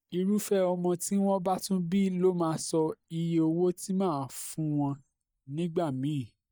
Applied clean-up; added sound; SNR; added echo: neural mask model DeepFilterNet 3.